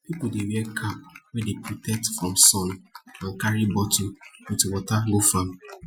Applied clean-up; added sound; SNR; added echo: classical method Wiener filter.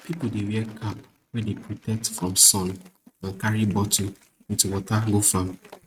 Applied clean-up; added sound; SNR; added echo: neural mask model RNNoise.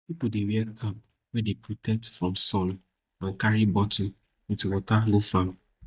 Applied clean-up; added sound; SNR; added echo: neural mask model DeepFilterNet 3.